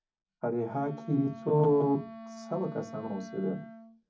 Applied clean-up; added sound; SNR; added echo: none; Wind instrument, woodwind instrument; 15 dB; reverberation time 0.3 s.